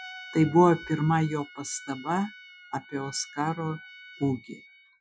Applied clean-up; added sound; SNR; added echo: classical method Wiener filter.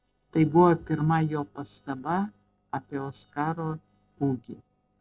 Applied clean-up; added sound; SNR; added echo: neural separator model SepFormer DNS4.